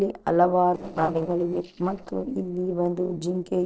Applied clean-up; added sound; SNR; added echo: neural separator model SepFormer DNS4.